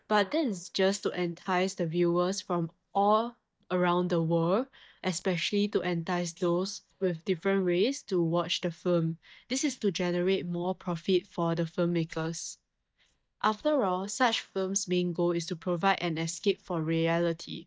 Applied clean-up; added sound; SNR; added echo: neural mask model DeepFilterNet 3.